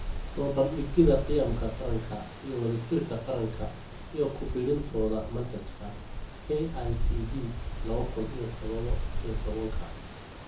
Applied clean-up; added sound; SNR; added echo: none; Wind; 2 dB; reverberation time 0.6 s.